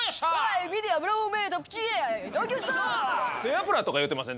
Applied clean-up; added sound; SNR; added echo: none; none; none; none.